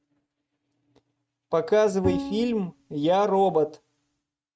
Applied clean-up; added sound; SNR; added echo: neural mask model RNNoise.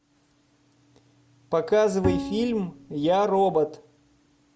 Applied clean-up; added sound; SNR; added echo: none; Bowed string instrument; 7 dB; none.